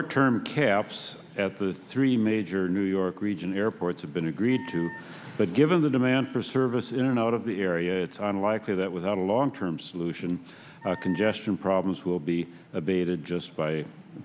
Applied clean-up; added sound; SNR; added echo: none; Wind instrument, woodwind instrument; 18 dB; none.